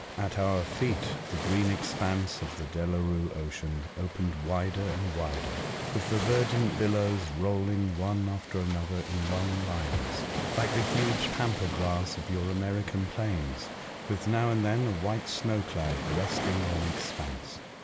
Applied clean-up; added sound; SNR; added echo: none; Waves, surf; 6 dB; none.